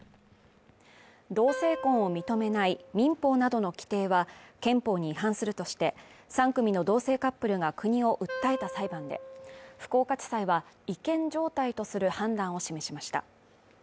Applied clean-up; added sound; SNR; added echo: none; Wind instrument, woodwind instrument; 12 dB; none.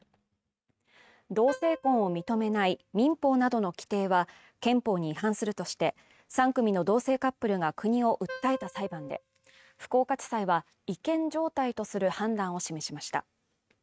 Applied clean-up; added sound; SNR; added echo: neural mask model RNNoise.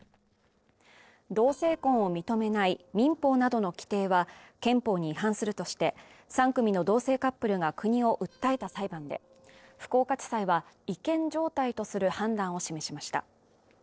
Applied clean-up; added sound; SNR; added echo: neural separator model SepFormer DNS4.